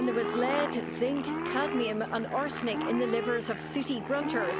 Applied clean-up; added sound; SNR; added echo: none; Aircraft + Alarm; 3 dB; none.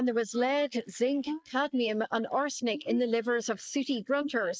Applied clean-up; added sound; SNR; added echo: neural mask model Resemble Enhance denoiser.